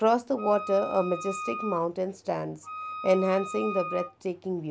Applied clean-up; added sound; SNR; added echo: none; Wind instrument, woodwind instrument; 10 dB; none.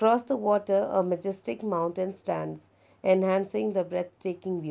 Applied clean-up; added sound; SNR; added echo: none; none; none; none.